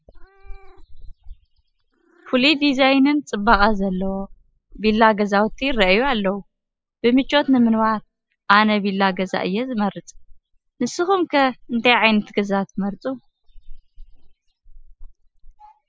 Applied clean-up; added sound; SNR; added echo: classical method spectral subtraction.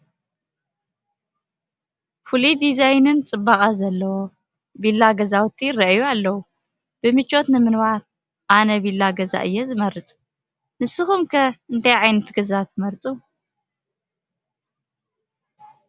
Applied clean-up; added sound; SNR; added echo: none; none; none; none.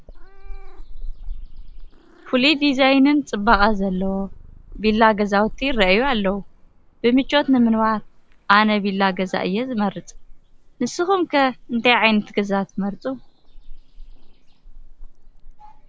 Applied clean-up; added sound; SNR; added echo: none; Meow / Purr; 12 dB; none.